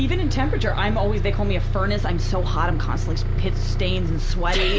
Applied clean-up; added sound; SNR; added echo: none; Bus; -5 dB; none.